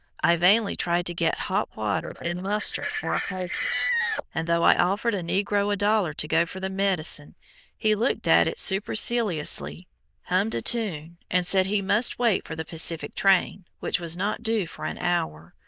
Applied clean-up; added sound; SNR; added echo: neural diffusion model UNIVERSE++.